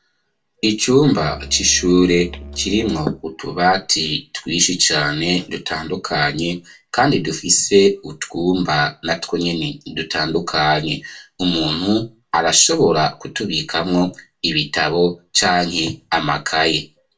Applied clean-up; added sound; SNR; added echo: none; Musical instrument; 15 dB; reverberation time 0.2 s.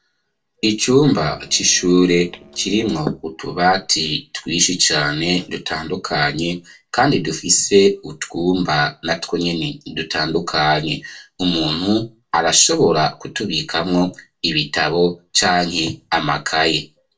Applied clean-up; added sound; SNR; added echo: neural separator model SepFormer DNS4.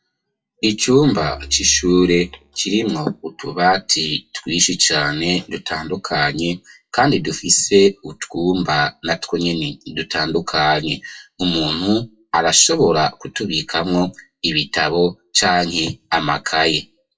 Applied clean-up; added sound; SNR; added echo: classical method WPE with log-MMSE.